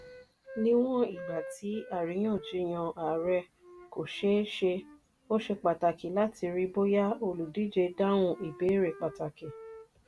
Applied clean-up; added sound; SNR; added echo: none; Wind instrument, woodwind instrument; 19 dB; none.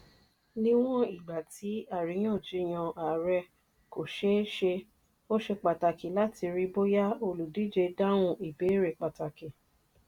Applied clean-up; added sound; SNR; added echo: none; none; none; none.